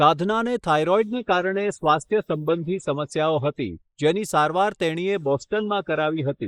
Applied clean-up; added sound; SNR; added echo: neural mask model Resemble Enhance denoiser.